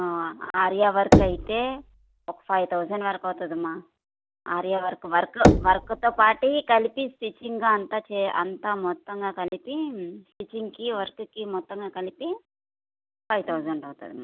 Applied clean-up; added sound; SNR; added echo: none; Knock / Wood; 0 dB; none.